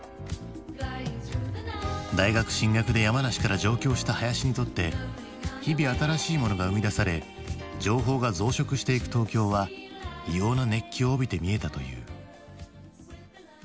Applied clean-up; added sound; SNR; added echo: none; none; none; none.